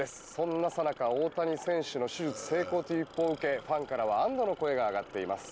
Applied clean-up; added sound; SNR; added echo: none; Burping, eructation; 19 dB; none.